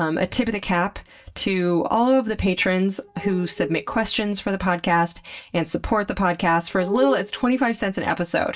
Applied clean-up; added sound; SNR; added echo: neural mask model DeepFilterNet 3.